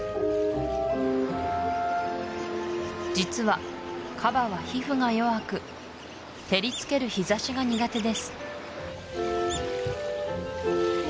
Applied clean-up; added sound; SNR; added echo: none; none; none; none.